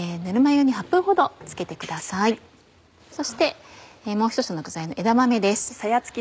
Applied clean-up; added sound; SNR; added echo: none; none; none; none.